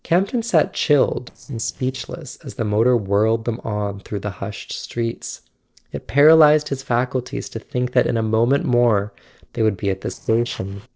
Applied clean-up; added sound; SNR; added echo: neural separator model SepFormer DNS4.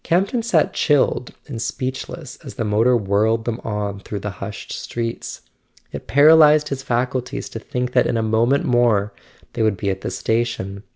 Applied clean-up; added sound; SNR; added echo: none; none; none; none.